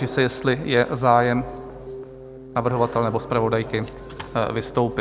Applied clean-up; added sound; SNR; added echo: none; Keyboard (musical); 15 dB; none.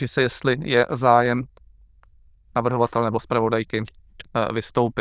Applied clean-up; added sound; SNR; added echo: neural diffusion model UNIVERSE++.